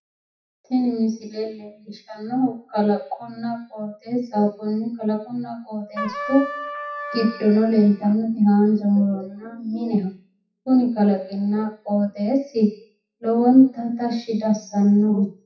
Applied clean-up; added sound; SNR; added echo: classical method WPE with log-MMSE.